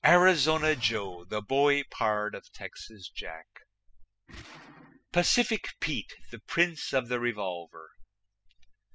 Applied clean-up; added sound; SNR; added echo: classical method spectral subtraction.